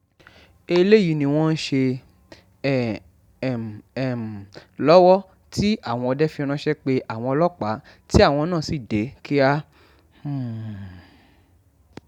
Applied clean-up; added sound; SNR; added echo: none; none; none; none.